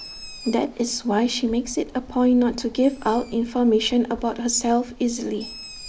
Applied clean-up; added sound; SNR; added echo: none; Bird; 19 dB; none.